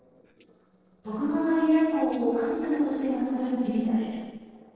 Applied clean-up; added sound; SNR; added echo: neural separator model SepFormer DNS4.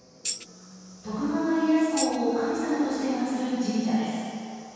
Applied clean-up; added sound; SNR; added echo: none; Tambourine; 8 dB; reverberation time 2.2 s.